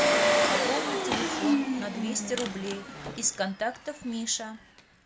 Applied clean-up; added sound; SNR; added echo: none; Engine; -5 dB; none.